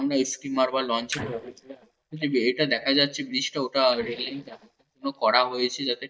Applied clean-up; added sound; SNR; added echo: neural mask model DeepFilterNet 3.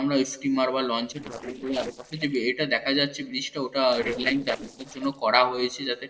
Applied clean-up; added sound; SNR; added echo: neural separator model SepFormer DNS4.